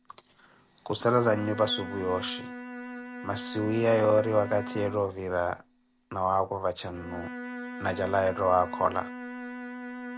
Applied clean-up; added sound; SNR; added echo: none; Bowed string instrument; 11 dB; none.